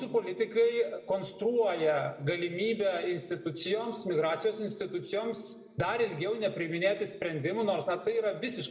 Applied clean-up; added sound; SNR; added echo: none; none; none; reverberation time 1.3 s.